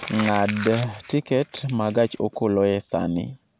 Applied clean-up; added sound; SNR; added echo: none; Crumpling, crinkling; 15 dB; none.